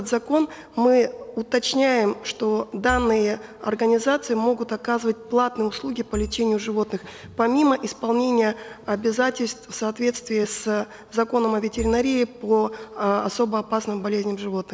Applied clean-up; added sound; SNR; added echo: none; Marimba, xylophone / Wood; 11 dB; none.